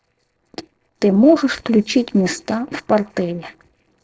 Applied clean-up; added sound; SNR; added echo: neural separator model SepFormer DNS4.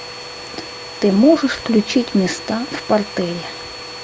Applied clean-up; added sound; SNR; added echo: none; Domestic sounds, home sounds; 13 dB; none.